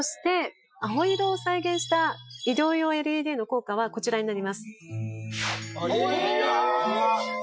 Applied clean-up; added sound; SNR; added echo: classical method Wiener filter.